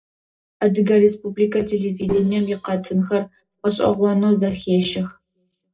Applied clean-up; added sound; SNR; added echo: neural separator model SepFormer DNS4.